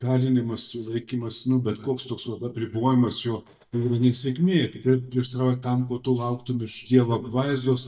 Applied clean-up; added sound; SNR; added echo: neural mask model DeepFilterNet 3.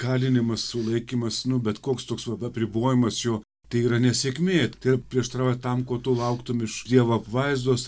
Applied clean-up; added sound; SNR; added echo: none; none; none; none.